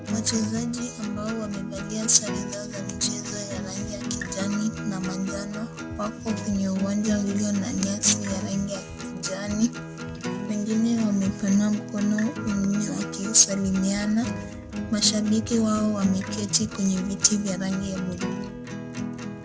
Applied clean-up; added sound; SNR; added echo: none; Acoustic guitar; 7 dB; none.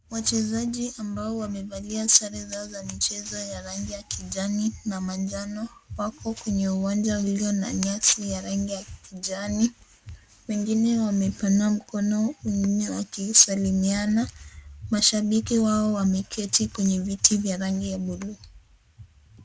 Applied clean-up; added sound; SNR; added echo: none; none; none; none.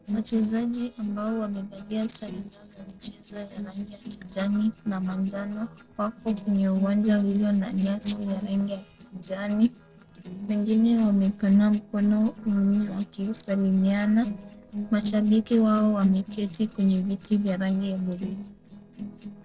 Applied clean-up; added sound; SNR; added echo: neural separator model SepFormer DNS4.